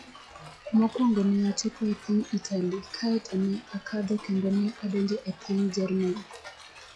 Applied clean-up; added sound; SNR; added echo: classical method log-MMSE.